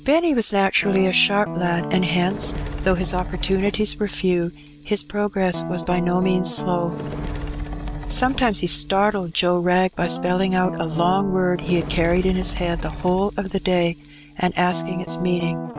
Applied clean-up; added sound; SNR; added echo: none; Fire + Guitar; 9 dB; none.